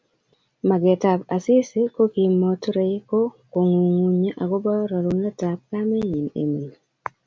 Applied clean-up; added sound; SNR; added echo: none; none; none; none.